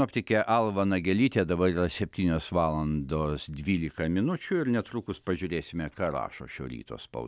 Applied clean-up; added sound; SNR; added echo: none; none; none; none.